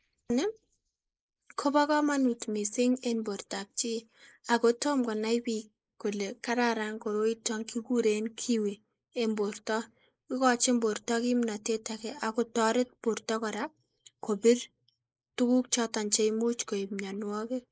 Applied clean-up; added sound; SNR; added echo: neural mask model Resemble Enhance denoiser.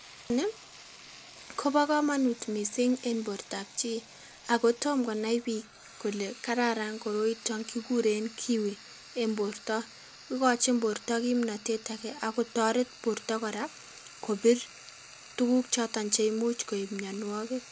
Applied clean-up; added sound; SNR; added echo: none; Frying (food); 20 dB; none.